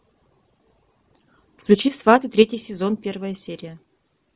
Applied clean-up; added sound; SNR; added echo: none; none; none; none.